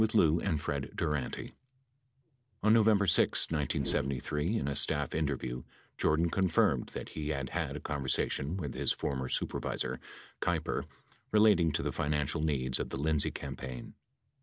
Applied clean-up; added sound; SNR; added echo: none; Whoosh, swoosh, swish; 14 dB; none.